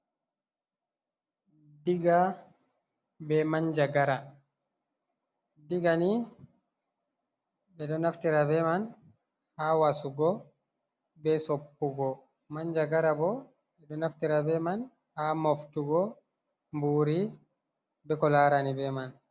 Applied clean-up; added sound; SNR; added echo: none; none; none; none.